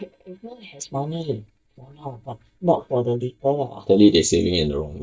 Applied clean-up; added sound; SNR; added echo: neural mask model DeepFilterNet 3.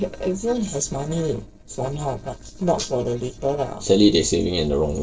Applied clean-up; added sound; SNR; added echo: neural separator model SepFormer DNS4.